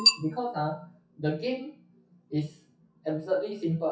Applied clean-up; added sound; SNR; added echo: classical method WPE with log-MMSE.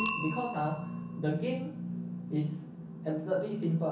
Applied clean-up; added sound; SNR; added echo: none; Bicycle bell; -1 dB; reverberation time 0.6 s.